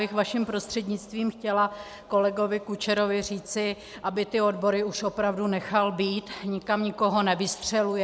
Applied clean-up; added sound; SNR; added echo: none; none; none; none.